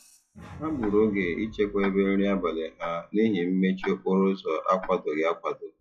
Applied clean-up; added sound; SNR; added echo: classical method log-MMSE.